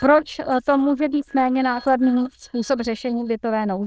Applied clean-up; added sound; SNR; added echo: neural diffusion model UNIVERSE++.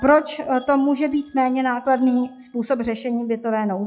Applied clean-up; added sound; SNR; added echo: classical method log-MMSE.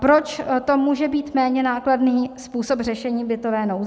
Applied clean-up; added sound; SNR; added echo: none; none; none; none.